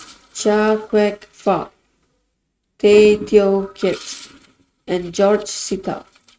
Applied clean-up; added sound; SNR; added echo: neural mask model RNNoise.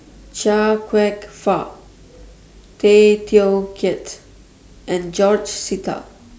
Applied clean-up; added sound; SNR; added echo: none; none; none; none.